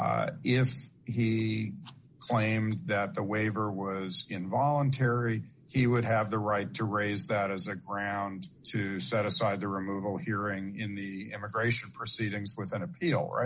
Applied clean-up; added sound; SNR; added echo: none; none; none; none.